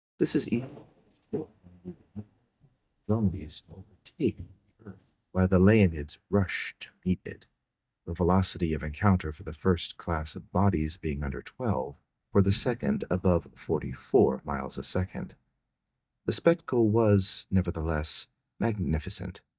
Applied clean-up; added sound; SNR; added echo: neural mask model DeepFilterNet 3.